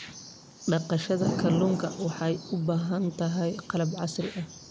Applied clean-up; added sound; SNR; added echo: none; Thunder / Rain; 8 dB; none.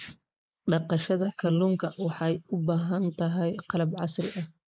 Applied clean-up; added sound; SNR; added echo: neural mask model Resemble Enhance denoiser.